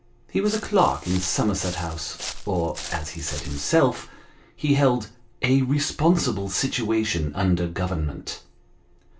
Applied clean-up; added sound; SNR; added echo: none; Walk, footsteps; 11 dB; reverberation time 0.2 s.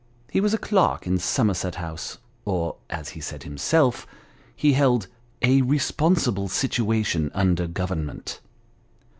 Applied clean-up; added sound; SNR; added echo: none; none; none; none.